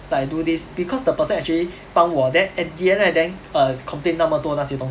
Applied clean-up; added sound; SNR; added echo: none; none; none; none.